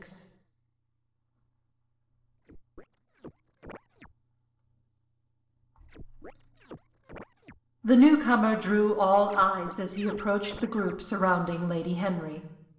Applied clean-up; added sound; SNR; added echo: neural separator model SepFormer DNS4.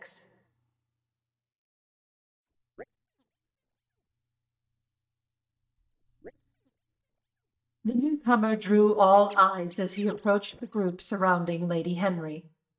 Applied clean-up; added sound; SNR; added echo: neural mask model DeepFilterNet 3.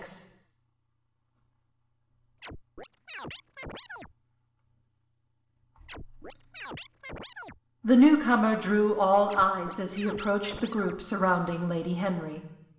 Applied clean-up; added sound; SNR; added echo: none; Scratching (performance technique); 14 dB; reverberation time 0.9 s.